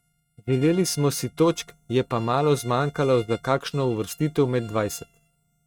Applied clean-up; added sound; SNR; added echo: neural mask model RNNoise.